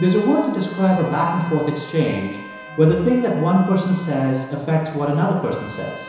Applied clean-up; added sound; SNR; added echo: none; Trumpet; 19 dB; reverberation time 1.0 s.